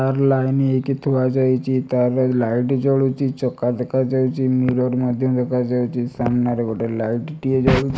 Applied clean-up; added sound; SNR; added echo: none; none; none; none.